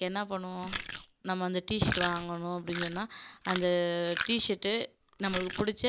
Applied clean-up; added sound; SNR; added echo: none; Chewing, mastication; 6 dB; none.